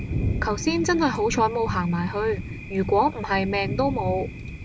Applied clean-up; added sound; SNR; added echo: none; Thunder; 7 dB; none.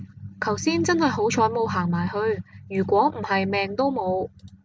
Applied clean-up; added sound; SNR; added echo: none; none; none; none.